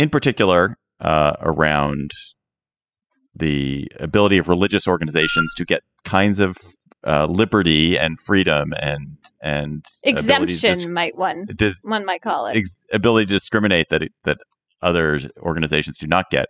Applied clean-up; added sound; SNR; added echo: classical method spectral subtraction.